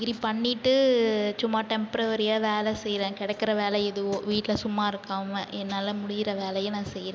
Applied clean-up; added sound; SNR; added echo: none; none; none; none.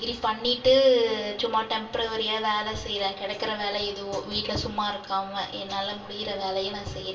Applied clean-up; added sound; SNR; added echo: none; none; none; reverberation time 0.3 s.